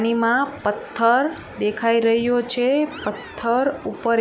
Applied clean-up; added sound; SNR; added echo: none; Squeak; 17 dB; none.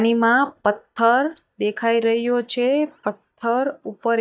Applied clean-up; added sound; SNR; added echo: neural mask model DeepFilterNet 3.